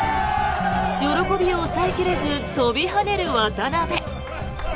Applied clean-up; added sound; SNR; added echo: none; Bird + Electric guitar; 11 dB; none.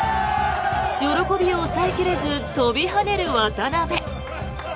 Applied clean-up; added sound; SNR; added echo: none; none; none; none.